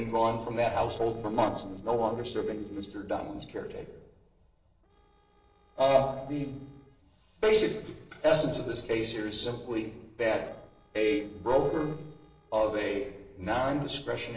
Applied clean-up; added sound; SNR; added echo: neural separator model SepFormer DNS4.